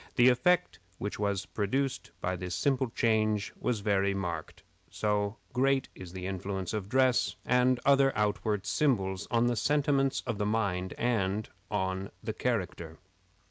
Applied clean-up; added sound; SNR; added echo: none; none; none; none.